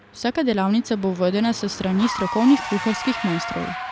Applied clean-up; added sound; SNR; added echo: none; Engine / Car; 10 dB; none.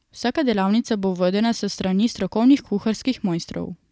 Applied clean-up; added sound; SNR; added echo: none; none; none; none.